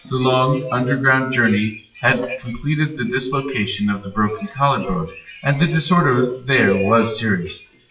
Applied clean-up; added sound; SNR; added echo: classical method WPE with log-MMSE.